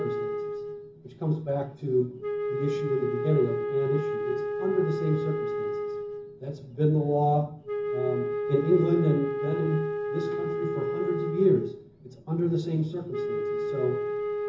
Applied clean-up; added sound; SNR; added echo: none; Wind instrument, woodwind instrument; 3 dB; reverberation time 0.4 s.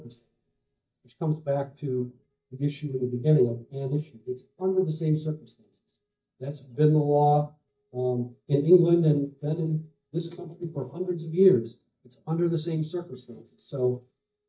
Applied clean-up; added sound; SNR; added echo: neural mask model DeepFilterNet 3.